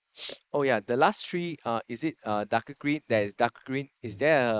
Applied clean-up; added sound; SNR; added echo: neural mask model Resemble Enhance denoiser.